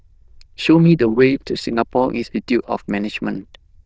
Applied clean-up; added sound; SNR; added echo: neural diffusion model UNIVERSE++.